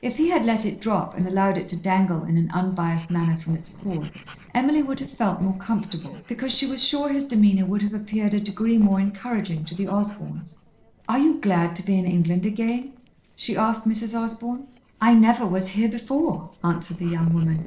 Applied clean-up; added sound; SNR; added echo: neural separator model SepFormer DNS4.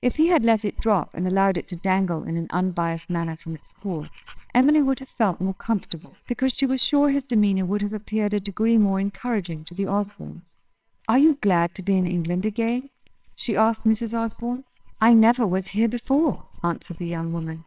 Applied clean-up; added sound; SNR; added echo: neural separator model SepFormer WHAMR!.